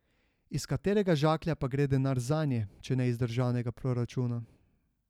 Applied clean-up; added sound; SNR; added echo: none; none; none; none.